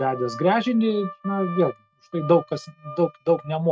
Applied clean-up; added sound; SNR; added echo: neural mask model RNNoise.